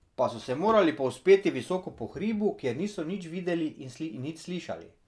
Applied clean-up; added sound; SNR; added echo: none; none; none; none.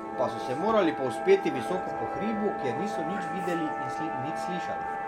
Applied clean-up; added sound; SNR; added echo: none; Musical instrument + Wind instrument, woodwind instrument; 2 dB; none.